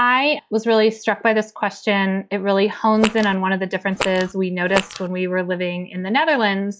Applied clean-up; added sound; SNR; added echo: classical method log-MMSE.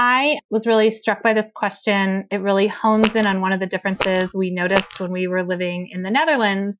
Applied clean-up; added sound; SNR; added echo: classical method Wiener filter.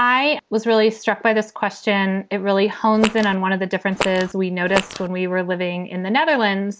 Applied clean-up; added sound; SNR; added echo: none; Fart; 7 dB; none.